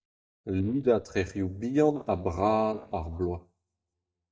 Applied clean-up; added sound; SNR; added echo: neural mask model DeepFilterNet 3.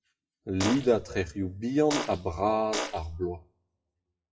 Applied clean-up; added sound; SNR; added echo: classical method WPE with log-MMSE.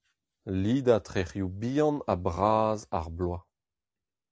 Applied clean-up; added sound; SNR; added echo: none; none; none; none.